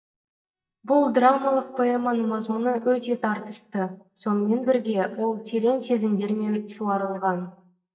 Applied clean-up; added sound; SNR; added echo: neural mask model DeepFilterNet 3.